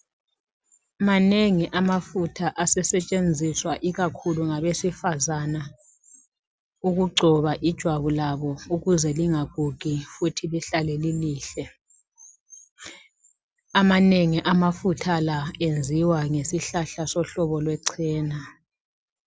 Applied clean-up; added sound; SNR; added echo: none; none; none; none.